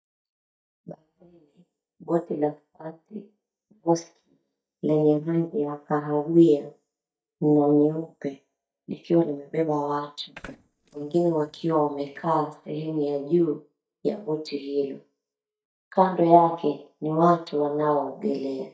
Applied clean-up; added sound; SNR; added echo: neural mask model DeepFilterNet 3.